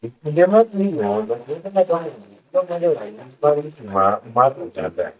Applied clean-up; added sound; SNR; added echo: neural mask model DeepFilterNet 3.